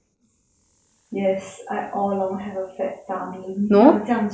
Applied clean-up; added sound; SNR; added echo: neural mask model Resemble Enhance denoiser.